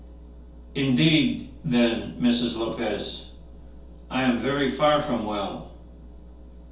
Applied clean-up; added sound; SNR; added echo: none; none; none; reverberation time 0.6 s.